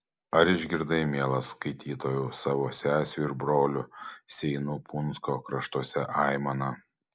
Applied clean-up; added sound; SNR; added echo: none; none; none; none.